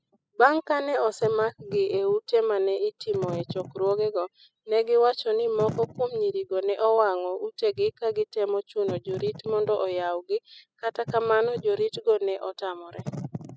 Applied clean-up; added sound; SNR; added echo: classical method spectral subtraction.